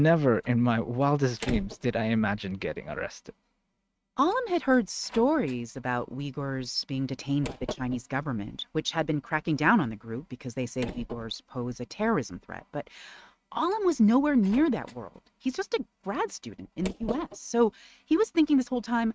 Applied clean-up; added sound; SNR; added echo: neural mask model RNNoise.